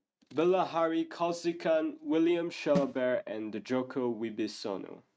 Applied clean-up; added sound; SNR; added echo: neural mask model RNNoise.